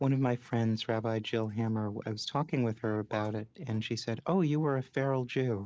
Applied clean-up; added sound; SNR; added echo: neural mask model Resemble Enhance denoiser.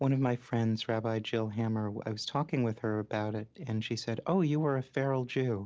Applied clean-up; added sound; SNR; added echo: none; none; none; none.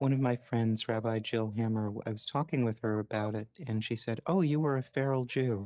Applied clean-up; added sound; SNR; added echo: neural mask model DeepFilterNet 3.